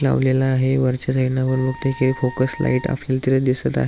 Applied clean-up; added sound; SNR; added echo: none; Wind instrument, woodwind instrument; 19 dB; none.